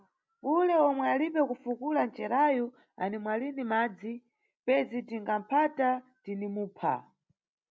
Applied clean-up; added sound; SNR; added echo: none; none; none; none.